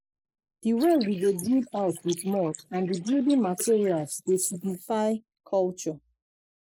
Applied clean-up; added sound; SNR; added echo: neural mask model Resemble Enhance denoiser.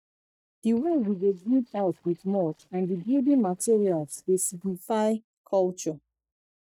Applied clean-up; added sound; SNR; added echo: neural mask model DeepFilterNet 3.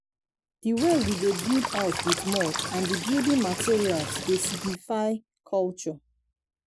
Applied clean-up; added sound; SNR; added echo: none; Cricket / Water; 4 dB; none.